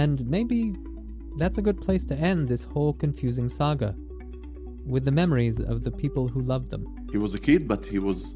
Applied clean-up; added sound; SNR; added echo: none; none; none; none.